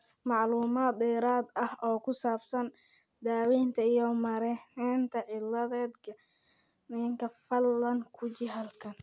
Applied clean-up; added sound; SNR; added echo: none; none; none; none.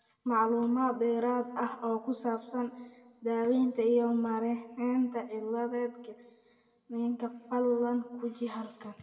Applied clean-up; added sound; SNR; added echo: none; none; none; reverberation time 1.1 s.